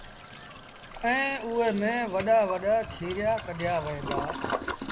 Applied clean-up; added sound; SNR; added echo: none; Toilet flush; 9 dB; none.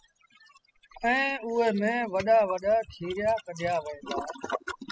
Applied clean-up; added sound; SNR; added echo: classical method spectral subtraction.